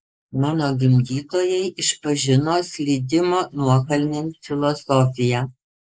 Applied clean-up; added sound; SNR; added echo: neural mask model Resemble Enhance denoiser.